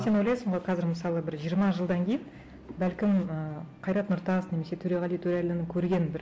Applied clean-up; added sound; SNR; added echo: none; none; none; none.